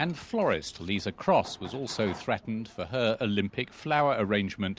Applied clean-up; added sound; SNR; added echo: none; none; none; none.